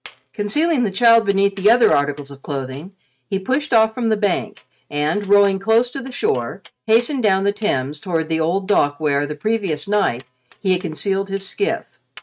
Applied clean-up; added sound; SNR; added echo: neural mask model RNNoise.